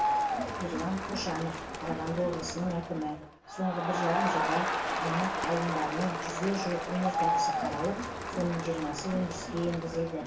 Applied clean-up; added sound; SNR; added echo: none; Crowd; 0 dB; reverberation time 0.2 s.